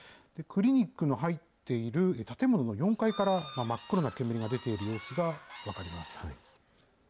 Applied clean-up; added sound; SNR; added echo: none; Bird / Fowl; 16 dB; none.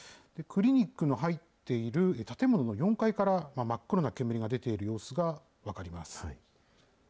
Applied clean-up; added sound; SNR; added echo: none; none; none; none.